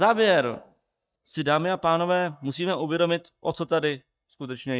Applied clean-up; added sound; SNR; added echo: neural mask model DeepFilterNet 3.